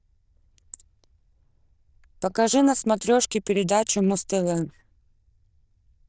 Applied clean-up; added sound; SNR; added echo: neural diffusion model UNIVERSE++.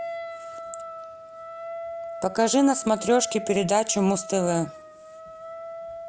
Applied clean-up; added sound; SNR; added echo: none; Wind instrument, woodwind instrument; 11 dB; none.